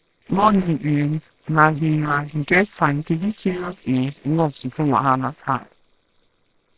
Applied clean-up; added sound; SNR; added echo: neural separator model SepFormer WHAMR!.